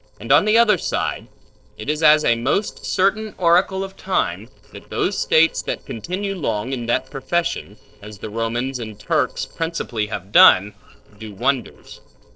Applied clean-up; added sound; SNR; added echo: neural separator model SepFormer DNS4.